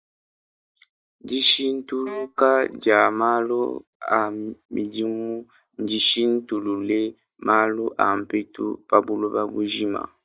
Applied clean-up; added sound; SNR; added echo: neural mask model Resemble Enhance denoiser.